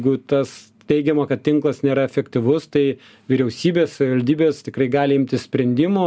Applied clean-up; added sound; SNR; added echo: none; none; none; none.